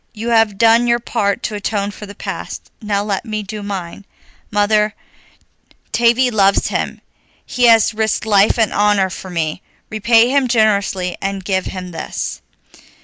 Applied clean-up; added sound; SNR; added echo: none; none; none; none.